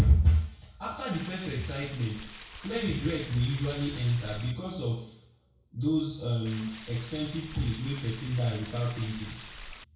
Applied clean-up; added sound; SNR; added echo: none; Stream; 16 dB; reverberation time 0.6 s.